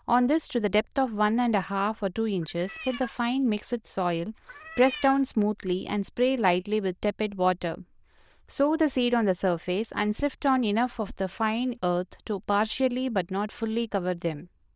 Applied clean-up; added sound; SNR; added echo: neural diffusion model UNIVERSE++.